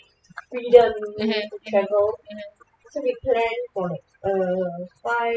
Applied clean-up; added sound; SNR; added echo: classical method spectral subtraction.